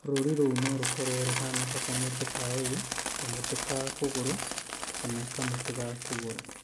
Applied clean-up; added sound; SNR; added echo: none; Coin (dropping); 1 dB; none.